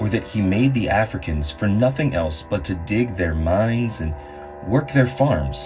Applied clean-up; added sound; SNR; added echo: none; none; none; reverberation time 0.4 s.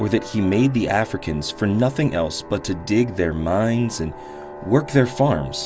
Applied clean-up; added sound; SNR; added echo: none; none; none; none.